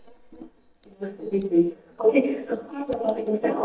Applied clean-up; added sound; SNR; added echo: neural mask model DeepFilterNet 3.